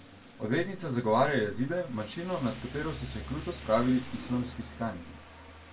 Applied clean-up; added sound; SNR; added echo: none; Rain; 15 dB; reverberation time 0.2 s.